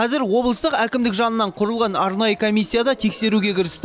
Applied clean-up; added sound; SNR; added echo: none; none; none; none.